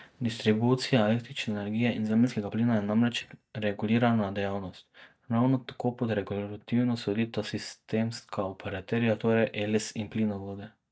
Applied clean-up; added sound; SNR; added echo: neural mask model DeepFilterNet 3.